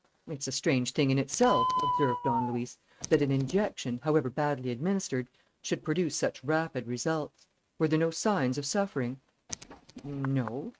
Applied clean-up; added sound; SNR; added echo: neural mask model RNNoise.